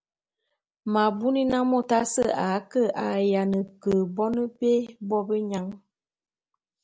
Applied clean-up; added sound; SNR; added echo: none; none; none; none.